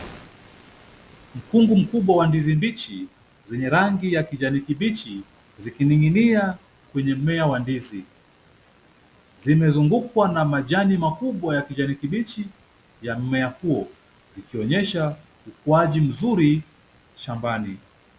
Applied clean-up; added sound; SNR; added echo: none; none; none; none.